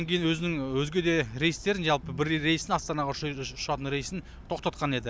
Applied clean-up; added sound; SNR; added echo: none; Piano; 18 dB; none.